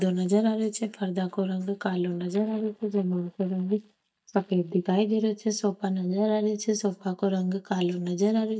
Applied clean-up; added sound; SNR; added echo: neural mask model DeepFilterNet 3.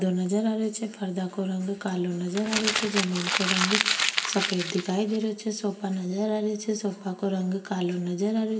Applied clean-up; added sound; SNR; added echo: none; Crumpling, crinkling; 0 dB; reverberation time 0.7 s.